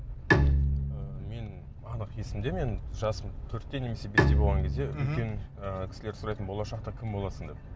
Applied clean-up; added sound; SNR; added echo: none; Bowed string instrument; -4 dB; none.